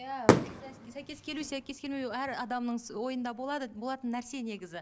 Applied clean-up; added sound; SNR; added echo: none; Fireworks; -3 dB; none.